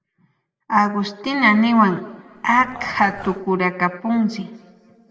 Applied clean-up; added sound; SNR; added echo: none; Dog; 16 dB; reverberation time 1.5 s.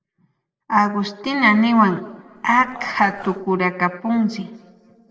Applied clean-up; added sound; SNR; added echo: neural separator model SepFormer DNS4.